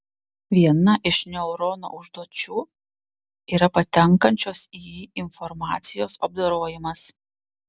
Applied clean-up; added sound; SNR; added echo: none; none; none; none.